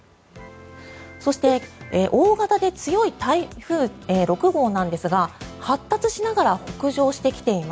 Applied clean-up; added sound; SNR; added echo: none; Cowbell; 10 dB; none.